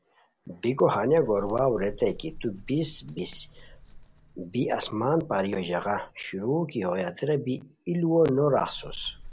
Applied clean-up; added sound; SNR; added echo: none; Bird; 19 dB; none.